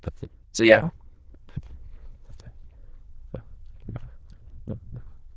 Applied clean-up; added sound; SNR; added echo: neural diffusion model UNIVERSE++.